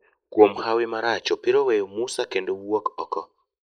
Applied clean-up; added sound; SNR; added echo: neural mask model Resemble Enhance denoiser.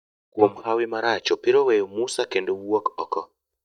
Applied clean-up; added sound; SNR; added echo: neural mask model DeepFilterNet 3.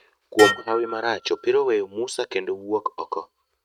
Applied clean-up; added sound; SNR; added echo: neural mask model RNNoise.